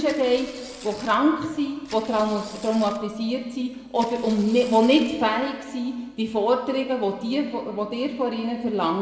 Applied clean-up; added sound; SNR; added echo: none; Tearing; 20 dB; reverberation time 1.4 s.